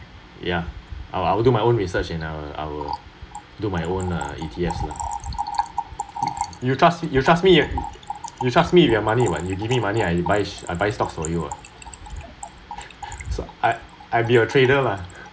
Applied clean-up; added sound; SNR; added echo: none; Trickle, dribble / Splash, splatter; 12 dB; none.